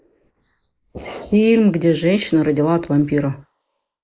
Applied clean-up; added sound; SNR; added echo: neural mask model Resemble Enhance denoiser.